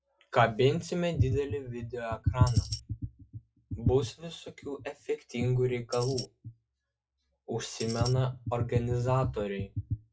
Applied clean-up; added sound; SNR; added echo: classical method log-MMSE.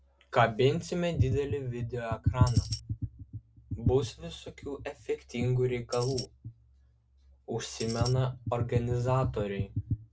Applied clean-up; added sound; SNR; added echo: none; Tambourine; 10 dB; none.